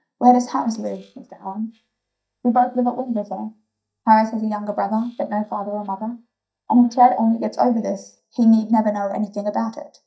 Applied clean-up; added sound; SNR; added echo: neural mask model DeepFilterNet 3.